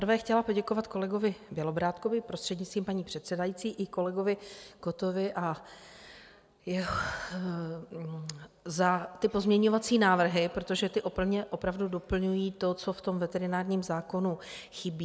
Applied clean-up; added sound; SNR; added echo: none; none; none; none.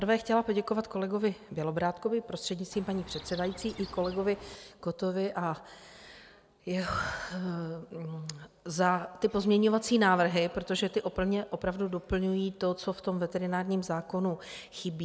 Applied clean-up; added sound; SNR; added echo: none; Chirp, tweet; 16 dB; none.